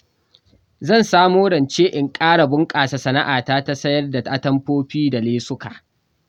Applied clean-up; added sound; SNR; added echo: none; none; none; none.